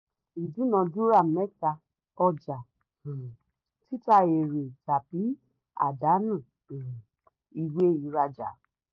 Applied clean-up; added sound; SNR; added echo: none; none; none; none.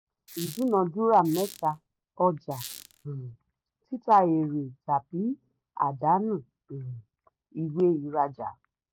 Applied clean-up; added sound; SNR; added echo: none; Squeak; 16 dB; none.